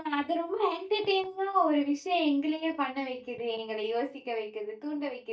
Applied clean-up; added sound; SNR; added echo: neural mask model DeepFilterNet 3.